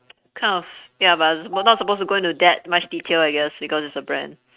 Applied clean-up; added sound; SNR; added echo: neural mask model RNNoise.